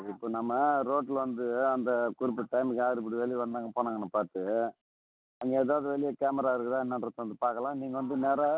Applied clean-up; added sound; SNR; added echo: none; none; none; none.